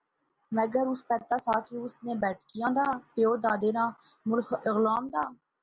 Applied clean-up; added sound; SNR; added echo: none; none; none; none.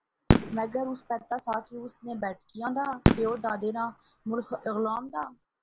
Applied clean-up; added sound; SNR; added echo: none; Fireworks; -1 dB; none.